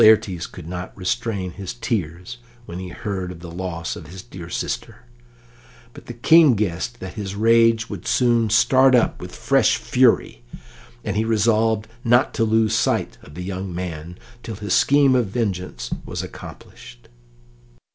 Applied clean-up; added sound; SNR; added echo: none; none; none; none.